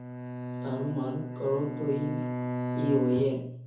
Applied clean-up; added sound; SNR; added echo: none; Bowed string instrument; 3 dB; reverberation time 0.5 s.